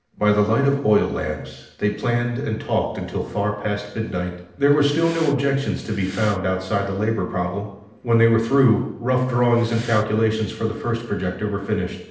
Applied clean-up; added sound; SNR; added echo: neural separator model SepFormer DNS4.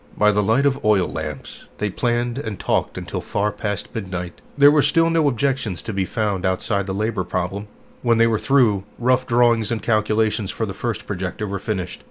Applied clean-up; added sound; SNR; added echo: none; none; none; none.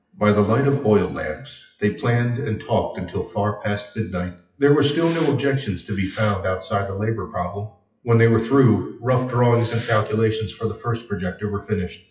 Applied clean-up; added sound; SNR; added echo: classical method WPE with log-MMSE.